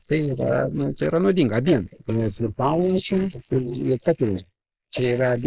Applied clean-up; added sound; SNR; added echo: neural mask model Resemble Enhance denoiser.